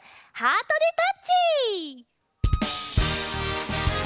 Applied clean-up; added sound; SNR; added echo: none; Wind instrument, woodwind instrument; 16 dB; none.